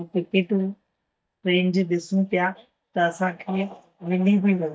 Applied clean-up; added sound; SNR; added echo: neural mask model DeepFilterNet 3.